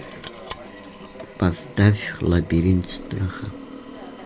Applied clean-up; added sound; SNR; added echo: none; Drill; 16 dB; none.